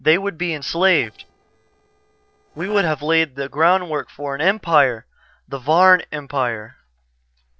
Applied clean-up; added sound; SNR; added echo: neural separator model SepFormer DNS4.